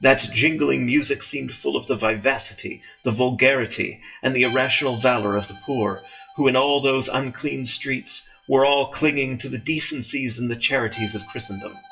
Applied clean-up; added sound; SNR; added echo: classical method WPE with log-MMSE.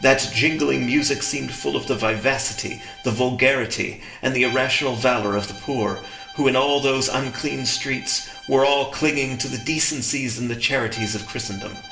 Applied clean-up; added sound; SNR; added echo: none; Bowed string instrument; 18 dB; reverberation time 0.5 s.